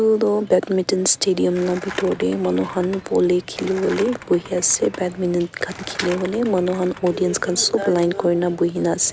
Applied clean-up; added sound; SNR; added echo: none; Skateboard; 17 dB; none.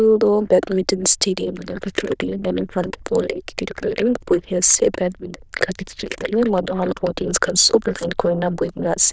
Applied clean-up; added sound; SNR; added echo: neural diffusion model UNIVERSE++.